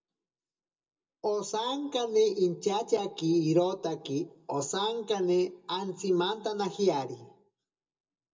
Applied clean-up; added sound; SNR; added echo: none; none; none; reverberation time 0.2 s.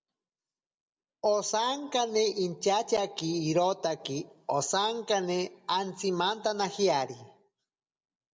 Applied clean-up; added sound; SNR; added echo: none; none; none; none.